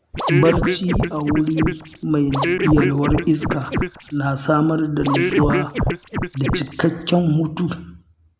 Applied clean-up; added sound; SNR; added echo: none; Scratching (performance technique); 2 dB; none.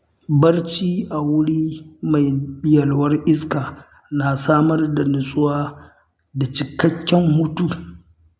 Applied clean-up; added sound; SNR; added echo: none; none; none; none.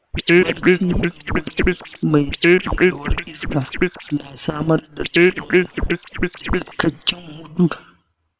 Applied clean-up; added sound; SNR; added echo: neural separator model SepFormer WHAM!.